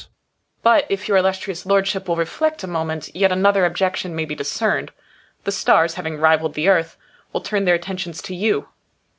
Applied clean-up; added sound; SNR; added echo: none; none; none; none.